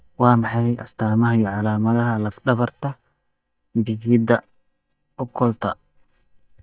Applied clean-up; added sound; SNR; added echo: neural mask model DeepFilterNet 3.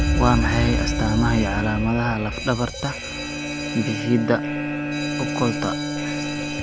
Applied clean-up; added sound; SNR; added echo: none; Alarm + Bowed string instrument; 1 dB; none.